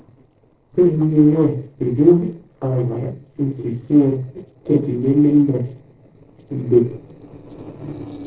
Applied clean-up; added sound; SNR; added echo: neural separator model SepFormer DNS4.